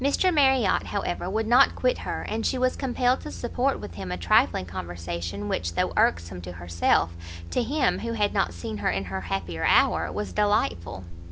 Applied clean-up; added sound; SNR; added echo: none; none; none; none.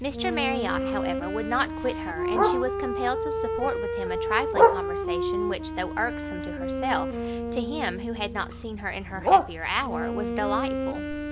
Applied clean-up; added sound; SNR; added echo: none; Bark + Wind instrument, woodwind instrument; -3 dB; none.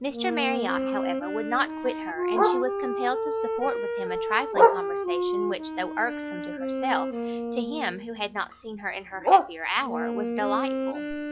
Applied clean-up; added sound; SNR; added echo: classical method log-MMSE.